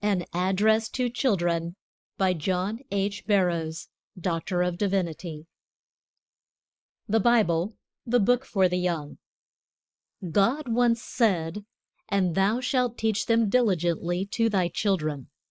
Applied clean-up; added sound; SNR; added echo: neural mask model Resemble Enhance denoiser.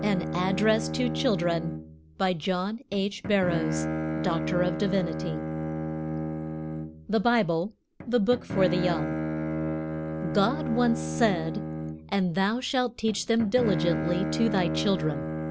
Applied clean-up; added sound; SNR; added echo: none; Bowed string instrument; 4 dB; none.